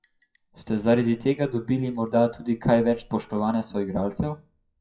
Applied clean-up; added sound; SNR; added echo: classical method WPE with log-MMSE.